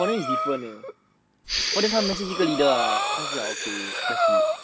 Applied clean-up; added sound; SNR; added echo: none; Breathing + Respiratory sounds; -1 dB; none.